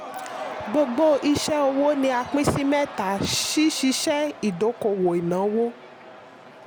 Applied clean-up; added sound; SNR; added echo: none; Crowd / Cheering; 14 dB; none.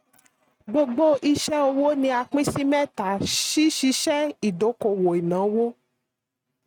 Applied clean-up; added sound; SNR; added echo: neural mask model RNNoise.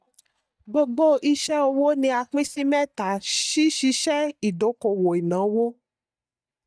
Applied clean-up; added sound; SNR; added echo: neural mask model DeepFilterNet 3.